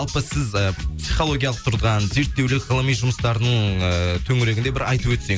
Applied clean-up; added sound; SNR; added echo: none; none; none; none.